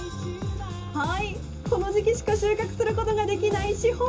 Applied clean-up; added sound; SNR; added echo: none; Bass guitar; 7 dB; reverberation time 0.2 s.